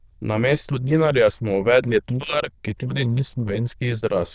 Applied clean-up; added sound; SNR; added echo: neural diffusion model UNIVERSE++.